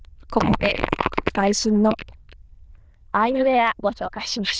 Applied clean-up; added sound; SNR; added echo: neural diffusion model UNIVERSE++.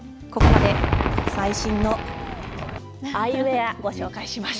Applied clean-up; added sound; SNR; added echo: none; Cheering / Fireworks; -2 dB; none.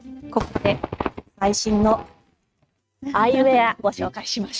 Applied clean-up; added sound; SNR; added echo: neural mask model RNNoise.